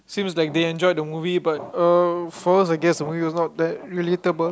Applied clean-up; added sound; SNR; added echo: none; none; none; none.